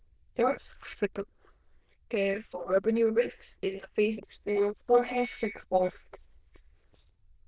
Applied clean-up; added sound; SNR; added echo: neural diffusion model UNIVERSE++.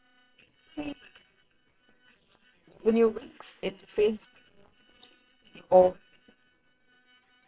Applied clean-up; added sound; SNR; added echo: neural separator model SepFormer WHAM!.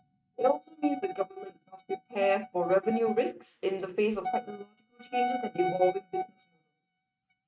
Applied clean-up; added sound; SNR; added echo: neural mask model RNNoise.